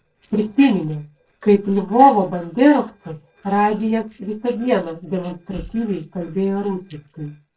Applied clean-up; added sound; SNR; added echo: neural separator model SepFormer DNS4.